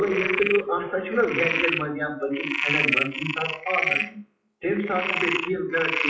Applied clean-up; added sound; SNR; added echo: classical method WPE with log-MMSE.